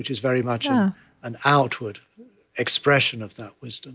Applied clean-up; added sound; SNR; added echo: none; none; none; none.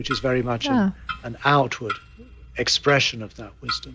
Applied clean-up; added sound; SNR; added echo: none; Clock; 12 dB; none.